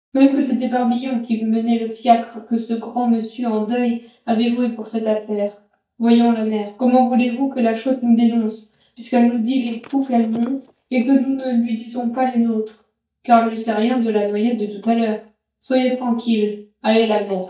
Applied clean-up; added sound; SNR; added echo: neural mask model DeepFilterNet 3.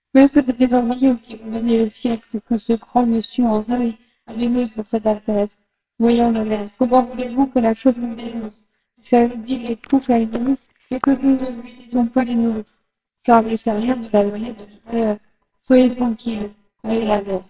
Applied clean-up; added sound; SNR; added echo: neural separator model SepFormer WHAMR!.